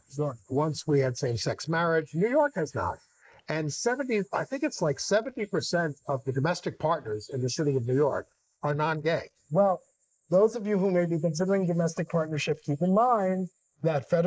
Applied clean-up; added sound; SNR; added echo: neural mask model Resemble Enhance denoiser.